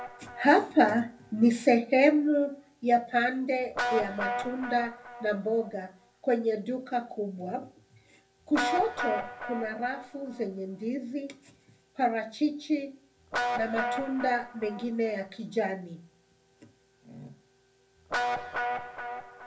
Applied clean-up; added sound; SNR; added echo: none; Guitar; 8 dB; reverberation time 0.3 s.